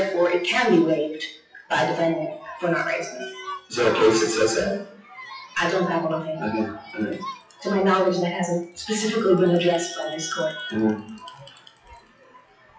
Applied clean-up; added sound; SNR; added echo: classical method WPE with log-MMSE.